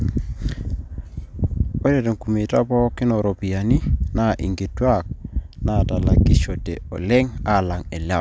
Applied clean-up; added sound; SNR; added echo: none; none; none; none.